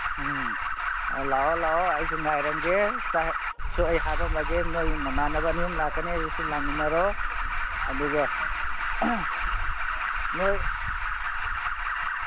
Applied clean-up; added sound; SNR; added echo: none; Alarm; -2 dB; none.